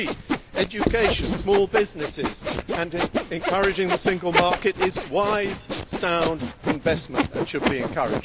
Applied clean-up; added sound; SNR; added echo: none; Writing + Sawing; 2 dB; none.